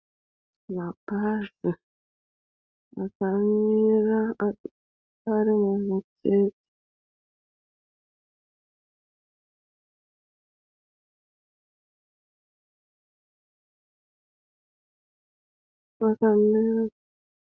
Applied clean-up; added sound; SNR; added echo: none; none; none; none.